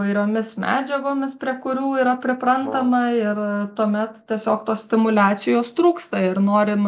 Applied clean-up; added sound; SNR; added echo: none; Brass instrument; 14 dB; none.